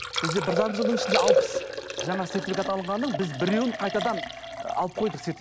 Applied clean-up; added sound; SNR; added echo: none; Liquid; 1 dB; none.